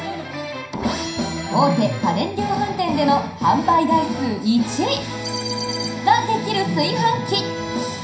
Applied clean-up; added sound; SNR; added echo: none; none; none; reverberation time 0.5 s.